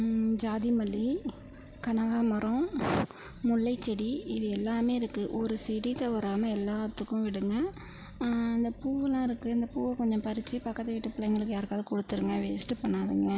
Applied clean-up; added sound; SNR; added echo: none; Animal; 18 dB; none.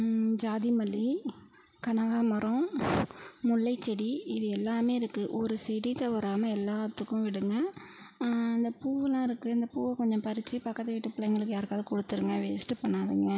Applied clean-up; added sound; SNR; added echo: none; none; none; none.